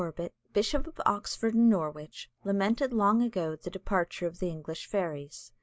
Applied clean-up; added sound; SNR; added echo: none; none; none; none.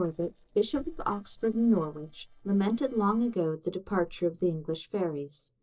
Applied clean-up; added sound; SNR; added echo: neural separator model SepFormer DNS4.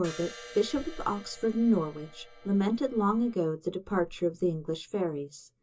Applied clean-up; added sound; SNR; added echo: none; Crash cymbal; 18 dB; reverberation time 0.2 s.